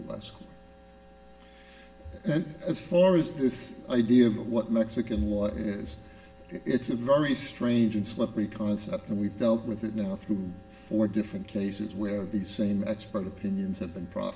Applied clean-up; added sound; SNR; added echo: none; none; none; reverberation time 1.5 s.